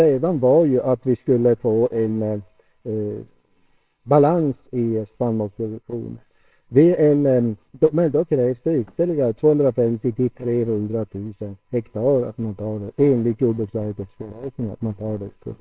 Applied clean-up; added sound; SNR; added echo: neural separator model SepFormer WHAMR!.